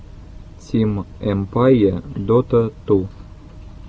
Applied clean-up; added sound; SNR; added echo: none; none; none; none.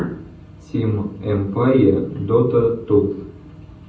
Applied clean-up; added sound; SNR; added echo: none; none; none; reverberation time 0.6 s.